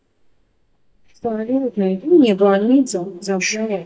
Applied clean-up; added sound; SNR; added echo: neural mask model DeepFilterNet 3.